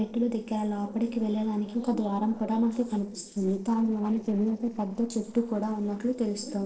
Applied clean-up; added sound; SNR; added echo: neural separator model SepFormer DNS4.